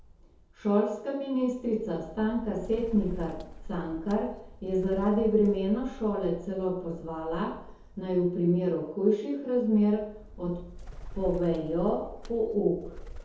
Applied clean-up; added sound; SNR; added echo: none; Bird; 15 dB; reverberation time 0.7 s.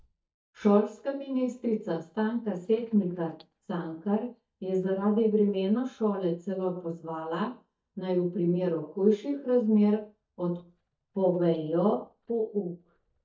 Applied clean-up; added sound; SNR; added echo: neural mask model DeepFilterNet 3.